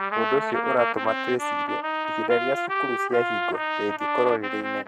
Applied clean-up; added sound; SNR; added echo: neural mask model RNNoise.